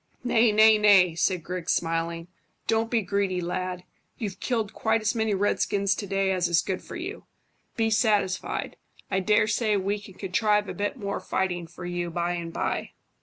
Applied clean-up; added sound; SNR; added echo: none; none; none; none.